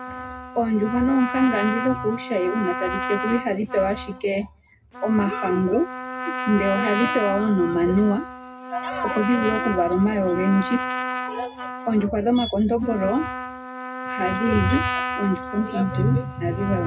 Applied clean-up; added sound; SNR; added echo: none; Trumpet; 7 dB; reverberation time 0.2 s.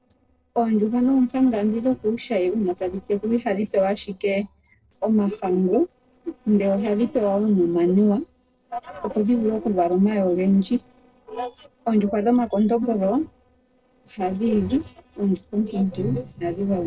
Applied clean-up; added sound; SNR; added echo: neural separator model SepFormer DNS4.